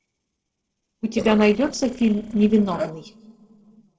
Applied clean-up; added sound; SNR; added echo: neural separator model SepFormer DNS4.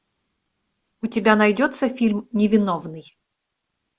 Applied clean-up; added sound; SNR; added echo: none; none; none; none.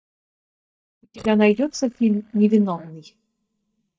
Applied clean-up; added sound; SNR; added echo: neural mask model DeepFilterNet 3.